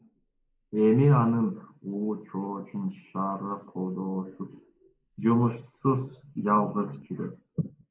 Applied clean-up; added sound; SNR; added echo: neural mask model Resemble Enhance denoiser.